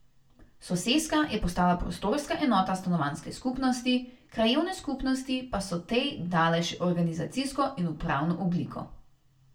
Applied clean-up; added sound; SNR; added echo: none; none; none; reverberation time 0.2 s.